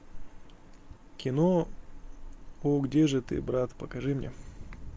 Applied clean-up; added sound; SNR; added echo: none; Ocean; 13 dB; none.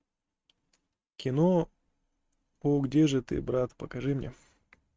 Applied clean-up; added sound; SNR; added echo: neural mask model RNNoise.